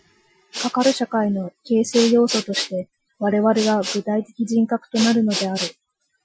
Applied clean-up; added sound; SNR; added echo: classical method Wiener filter.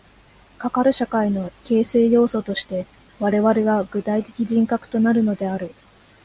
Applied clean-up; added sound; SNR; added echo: none; none; none; none.